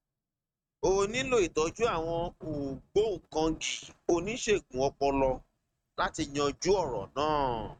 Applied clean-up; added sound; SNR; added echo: neural mask model RNNoise.